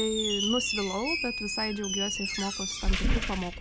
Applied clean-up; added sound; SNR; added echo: none; Squeak; -2 dB; none.